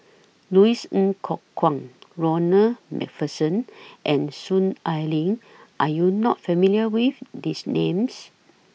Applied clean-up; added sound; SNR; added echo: none; none; none; none.